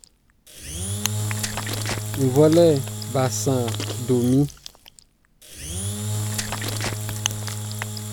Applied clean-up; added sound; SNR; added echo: none; Engine / Drill; 5 dB; none.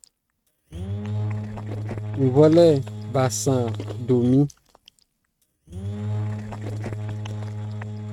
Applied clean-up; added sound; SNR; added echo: neural mask model RNNoise.